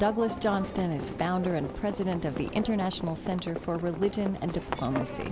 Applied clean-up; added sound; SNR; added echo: none; Livestock, farm animals, working animals; 8 dB; none.